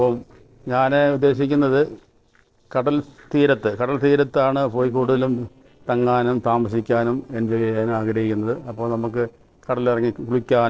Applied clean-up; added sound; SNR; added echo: neural separator model SepFormer DNS4.